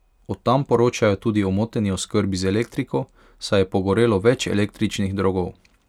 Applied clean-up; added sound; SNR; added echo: none; none; none; none.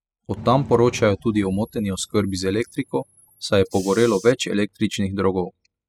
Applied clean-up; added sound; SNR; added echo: classical method spectral subtraction.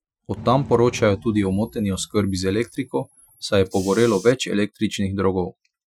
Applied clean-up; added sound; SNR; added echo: classical method Wiener filter.